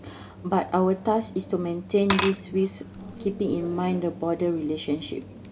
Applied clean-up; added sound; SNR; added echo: none; Glass / Liquid; 6 dB; none.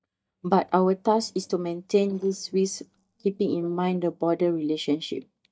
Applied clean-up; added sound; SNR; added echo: neural mask model DeepFilterNet 3.